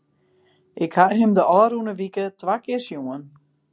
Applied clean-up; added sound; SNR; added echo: none; none; none; none.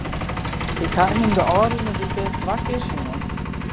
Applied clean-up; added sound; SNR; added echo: none; Truck; 1 dB; none.